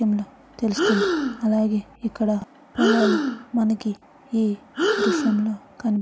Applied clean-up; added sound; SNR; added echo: none; Breathing; 3 dB; none.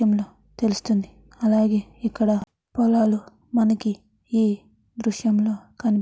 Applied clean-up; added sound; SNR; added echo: none; none; none; none.